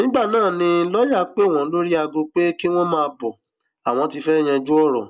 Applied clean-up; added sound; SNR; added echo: none; none; none; none.